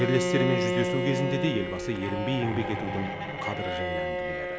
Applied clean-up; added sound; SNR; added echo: none; Bowed string instrument; 0 dB; none.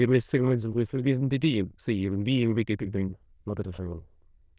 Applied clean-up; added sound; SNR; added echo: neural diffusion model UNIVERSE++.